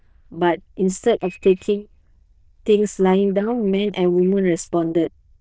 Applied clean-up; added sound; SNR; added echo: neural diffusion model UNIVERSE++.